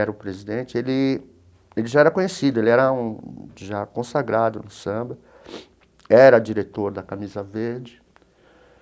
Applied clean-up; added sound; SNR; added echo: none; none; none; none.